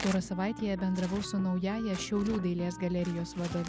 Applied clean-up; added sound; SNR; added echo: none; Tearing + Wind instrument, woodwind instrument; 13 dB; none.